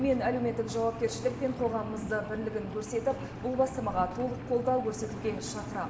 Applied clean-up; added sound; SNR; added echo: none; Engine; 8 dB; reverberation time 0.9 s.